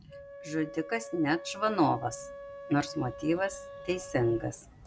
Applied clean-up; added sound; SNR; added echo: none; Wind instrument, woodwind instrument; 14 dB; none.